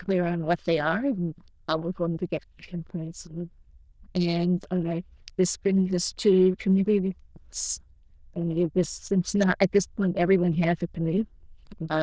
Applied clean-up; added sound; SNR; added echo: neural diffusion model UNIVERSE++.